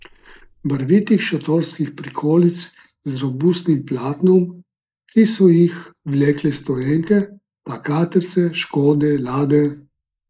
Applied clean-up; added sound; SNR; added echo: neural mask model Resemble Enhance denoiser.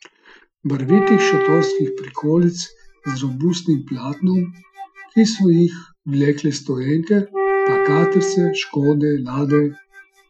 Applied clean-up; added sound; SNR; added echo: classical method Wiener filter.